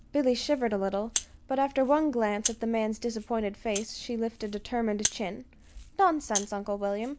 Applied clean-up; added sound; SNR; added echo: none; Rattle (instrument); 10 dB; none.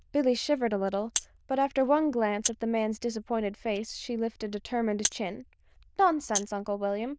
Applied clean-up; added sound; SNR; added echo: neural diffusion model UNIVERSE++.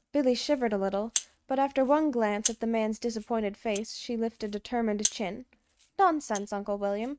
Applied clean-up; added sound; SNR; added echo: neural mask model RNNoise.